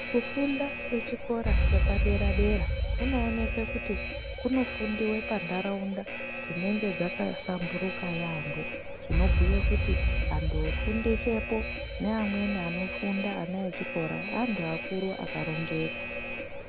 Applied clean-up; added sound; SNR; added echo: none; Alarm; -2 dB; none.